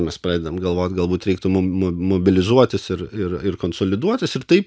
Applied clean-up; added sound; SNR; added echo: none; none; none; none.